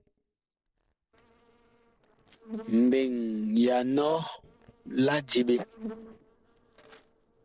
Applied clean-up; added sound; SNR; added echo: neural separator model SepFormer DNS4.